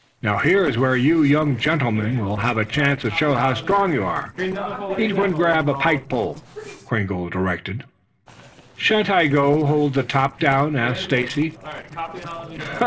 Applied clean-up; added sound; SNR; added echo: neural separator model SepFormer DNS4.